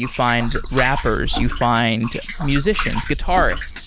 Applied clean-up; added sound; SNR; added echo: none; Liquid; 3 dB; none.